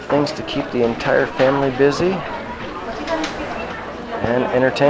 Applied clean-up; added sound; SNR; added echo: none; Liquid + Car passing by; 17 dB; none.